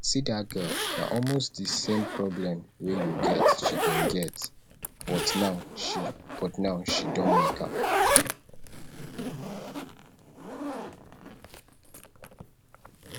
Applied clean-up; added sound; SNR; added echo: none; Zipper (clothing); -2 dB; none.